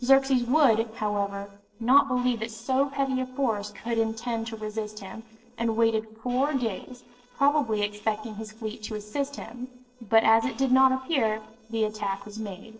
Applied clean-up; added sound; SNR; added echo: neural separator model SepFormer DNS4.